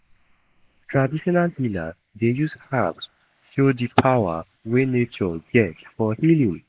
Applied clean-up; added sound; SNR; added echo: neural mask model Resemble Enhance denoiser.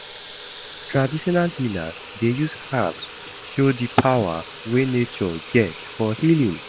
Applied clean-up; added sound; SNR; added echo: none; Sink (filling or washing) / Water tap, faucet; 12 dB; none.